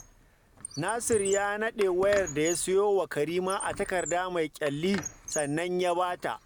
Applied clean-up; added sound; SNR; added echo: none; Squeak; 13 dB; none.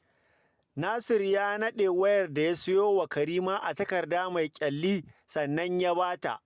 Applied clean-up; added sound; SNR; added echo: none; none; none; none.